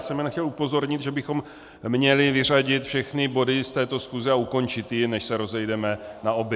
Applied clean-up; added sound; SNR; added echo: none; none; none; none.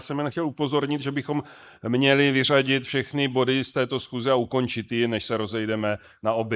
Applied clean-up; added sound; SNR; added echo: neural mask model Resemble Enhance denoiser.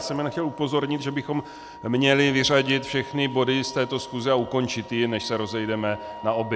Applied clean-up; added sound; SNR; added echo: none; Wind instrument, woodwind instrument; 17 dB; none.